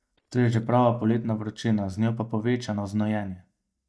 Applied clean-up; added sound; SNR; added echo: neural mask model DeepFilterNet 3.